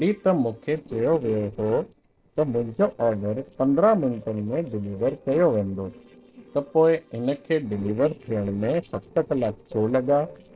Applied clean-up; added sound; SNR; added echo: neural separator model SepFormer DNS4.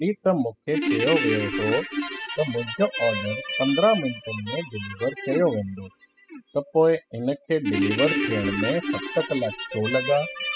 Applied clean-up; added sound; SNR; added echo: classical method spectral subtraction.